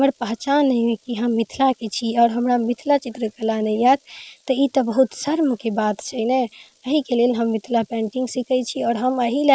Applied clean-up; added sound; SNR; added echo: neural mask model Resemble Enhance denoiser.